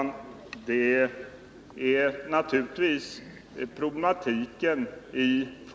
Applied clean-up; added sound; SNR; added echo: none; none; none; none.